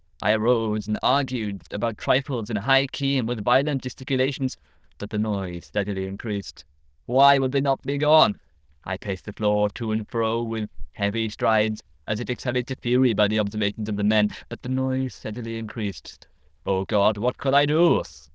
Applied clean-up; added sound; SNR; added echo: neural diffusion model UNIVERSE++.